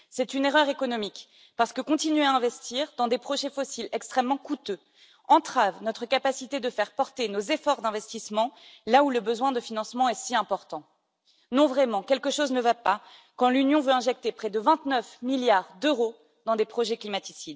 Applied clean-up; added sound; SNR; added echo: none; none; none; none.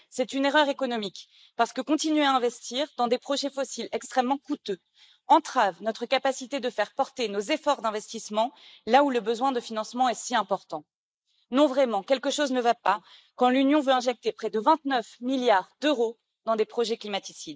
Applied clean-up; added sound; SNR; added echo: neural mask model Resemble Enhance denoiser.